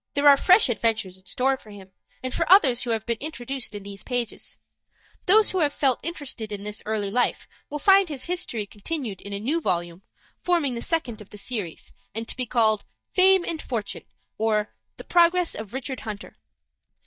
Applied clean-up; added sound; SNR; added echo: neural mask model DeepFilterNet 3.